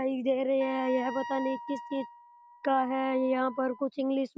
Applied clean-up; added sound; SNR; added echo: neural mask model RNNoise.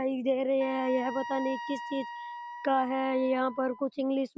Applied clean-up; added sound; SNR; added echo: none; Wind instrument, woodwind instrument; 11 dB; none.